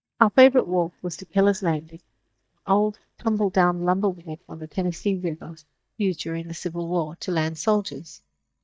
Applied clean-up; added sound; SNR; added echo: neural mask model DeepFilterNet 3.